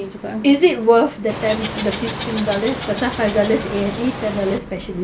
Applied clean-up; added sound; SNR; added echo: none; Water / Bird; 9 dB; none.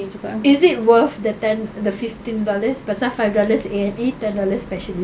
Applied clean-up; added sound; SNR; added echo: none; none; none; none.